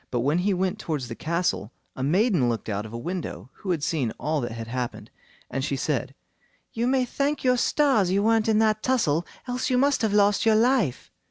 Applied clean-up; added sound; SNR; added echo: none; none; none; none.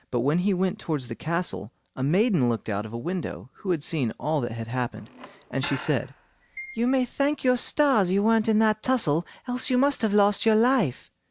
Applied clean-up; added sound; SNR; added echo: none; Squeak / Screech; 18 dB; none.